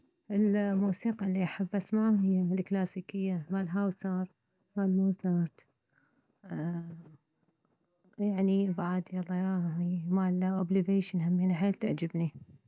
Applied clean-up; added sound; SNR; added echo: none; none; none; none.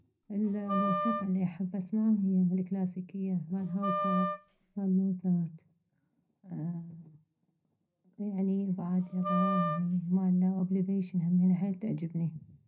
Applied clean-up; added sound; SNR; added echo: none; Wind instrument, woodwind instrument; 5 dB; reverberation time 0.3 s.